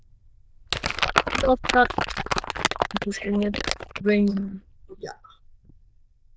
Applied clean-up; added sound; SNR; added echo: neural diffusion model UNIVERSE++.